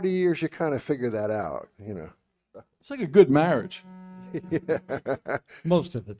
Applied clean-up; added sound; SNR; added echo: neural mask model RNNoise.